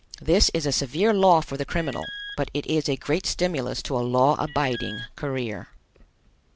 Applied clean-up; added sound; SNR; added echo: none; Alarm; 15 dB; none.